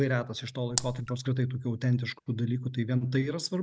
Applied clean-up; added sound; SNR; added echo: none; Raindrop; 5 dB; none.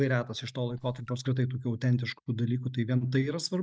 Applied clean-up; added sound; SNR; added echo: neural mask model DeepFilterNet 3.